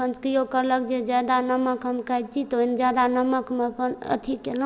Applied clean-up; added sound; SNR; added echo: none; none; none; none.